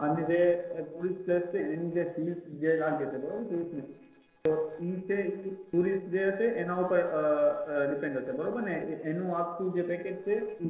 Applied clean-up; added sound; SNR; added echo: neural separator model SepFormer DNS4.